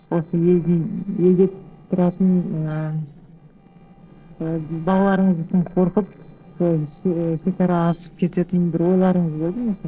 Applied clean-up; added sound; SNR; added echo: neural separator model SepFormer DNS4.